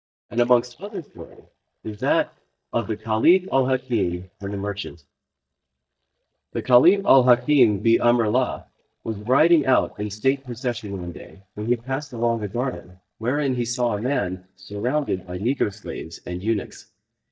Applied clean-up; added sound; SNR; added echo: neural mask model DeepFilterNet 3.